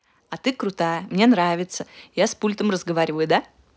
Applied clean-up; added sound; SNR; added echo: none; none; none; none.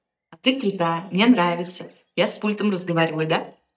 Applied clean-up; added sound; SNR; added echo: neural mask model DeepFilterNet 3.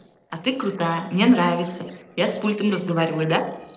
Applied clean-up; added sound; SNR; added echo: neural separator model SepFormer DNS4.